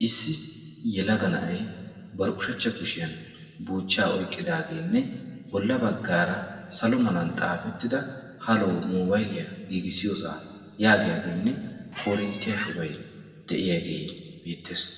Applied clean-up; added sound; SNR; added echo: none; Squeak; 9 dB; reverberation time 1.5 s.